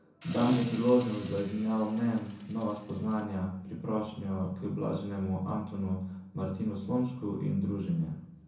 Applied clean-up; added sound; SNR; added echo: none; Accelerating, revving, vroom; 15 dB; reverberation time 0.5 s.